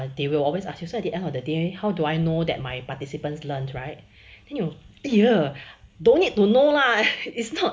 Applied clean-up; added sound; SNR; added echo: none; none; none; none.